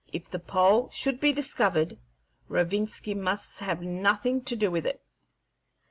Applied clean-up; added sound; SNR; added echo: none; none; none; none.